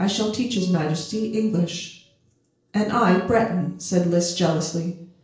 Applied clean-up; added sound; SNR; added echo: neural separator model SepFormer DNS4.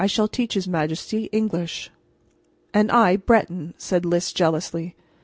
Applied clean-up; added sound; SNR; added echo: none; none; none; none.